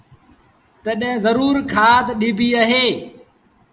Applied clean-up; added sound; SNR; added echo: none; none; none; none.